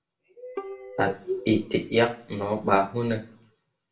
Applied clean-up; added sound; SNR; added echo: none; Bowed string instrument; 17 dB; reverberation time 0.3 s.